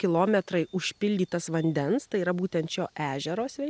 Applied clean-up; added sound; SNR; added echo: none; none; none; none.